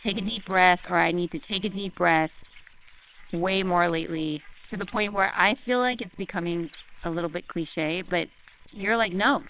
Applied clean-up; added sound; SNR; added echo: neural separator model SepFormer WHAMR!.